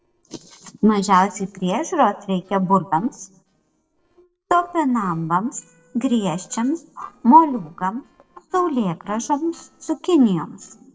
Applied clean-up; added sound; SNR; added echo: neural separator model SepFormer DNS4.